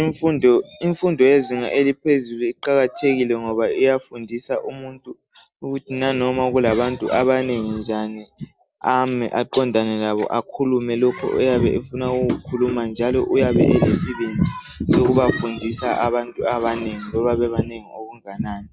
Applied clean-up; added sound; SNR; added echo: none; none; none; none.